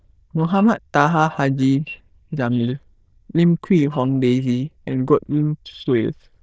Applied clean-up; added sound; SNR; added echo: neural diffusion model UNIVERSE++.